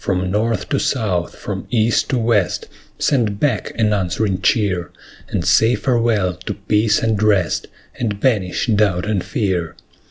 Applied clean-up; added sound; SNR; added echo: none; none; none; none.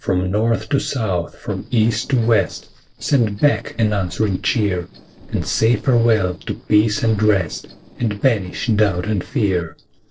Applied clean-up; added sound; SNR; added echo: neural separator model SepFormer DNS4.